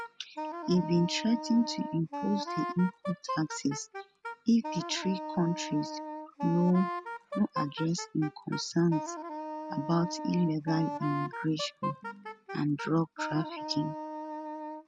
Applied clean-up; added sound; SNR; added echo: none; Wind instrument, woodwind instrument; 8 dB; none.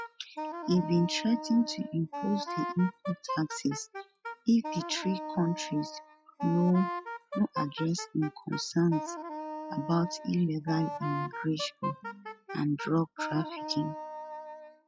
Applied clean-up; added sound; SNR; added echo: classical method log-MMSE.